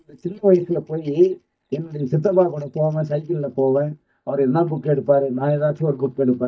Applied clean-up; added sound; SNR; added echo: neural mask model DeepFilterNet 3.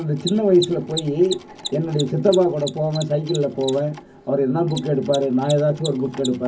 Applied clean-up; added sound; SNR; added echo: none; Mechanisms; 15 dB; reverberation time 0.3 s.